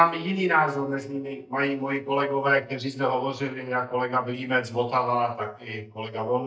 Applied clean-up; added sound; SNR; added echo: neural mask model DeepFilterNet 3.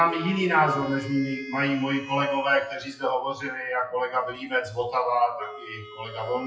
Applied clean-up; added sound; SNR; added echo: classical method WPE with log-MMSE.